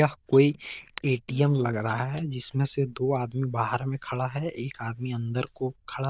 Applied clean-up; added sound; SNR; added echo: neural diffusion model UNIVERSE++.